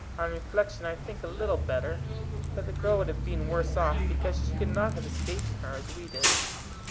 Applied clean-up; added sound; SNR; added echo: none; Bus; -2 dB; none.